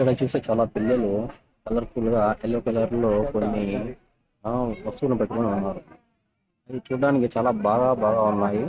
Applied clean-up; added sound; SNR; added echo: neural mask model RNNoise.